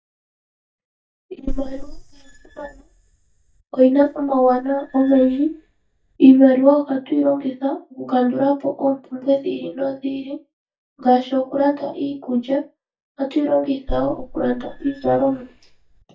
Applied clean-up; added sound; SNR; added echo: neural mask model DeepFilterNet 3.